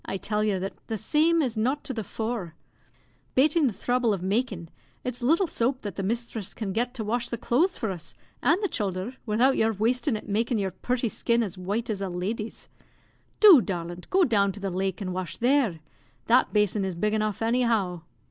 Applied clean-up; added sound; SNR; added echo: none; none; none; none.